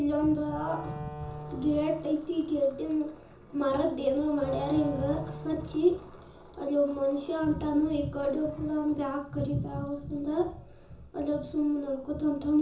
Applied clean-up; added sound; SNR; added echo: none; Wind instrument, woodwind instrument; 13 dB; reverberation time 0.6 s.